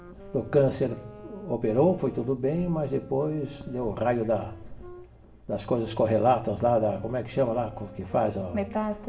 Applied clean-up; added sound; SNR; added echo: none; Wind instrument, woodwind instrument; 20 dB; reverberation time 1.5 s.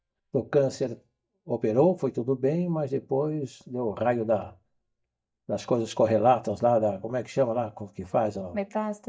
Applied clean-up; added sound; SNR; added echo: neural mask model DeepFilterNet 3.